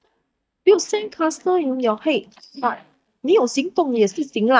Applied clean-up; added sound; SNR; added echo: neural mask model DeepFilterNet 3.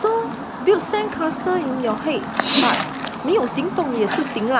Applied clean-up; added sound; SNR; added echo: none; Chirp, tweet; 2 dB; none.